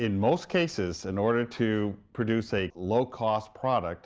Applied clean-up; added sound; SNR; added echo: none; none; none; none.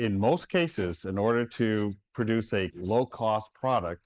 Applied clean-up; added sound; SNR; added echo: neural mask model Resemble Enhance denoiser.